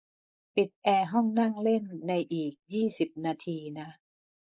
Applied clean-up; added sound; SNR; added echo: neural mask model Resemble Enhance denoiser.